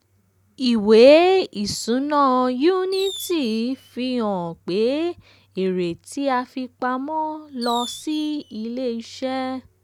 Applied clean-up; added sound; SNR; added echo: none; Fireworks; 16 dB; none.